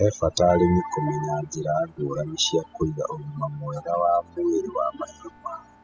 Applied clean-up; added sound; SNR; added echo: classical method spectral subtraction.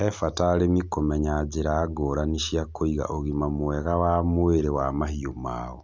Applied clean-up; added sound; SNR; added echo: none; none; none; none.